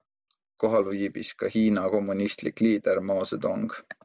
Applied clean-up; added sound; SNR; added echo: none; none; none; none.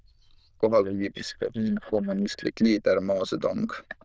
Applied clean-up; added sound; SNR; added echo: neural diffusion model UNIVERSE++.